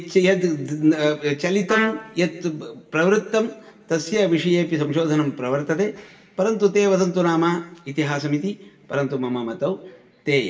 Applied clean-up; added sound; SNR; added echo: none; Trumpet; 6 dB; reverberation time 0.8 s.